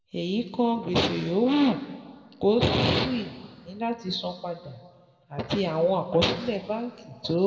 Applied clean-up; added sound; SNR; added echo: none; none; none; reverberation time 1.2 s.